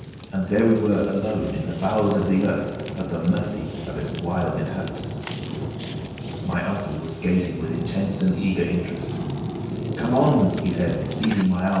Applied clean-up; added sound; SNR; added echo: none; Fire; 7 dB; reverberation time 1.2 s.